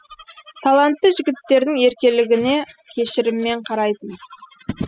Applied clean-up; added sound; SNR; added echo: classical method spectral subtraction.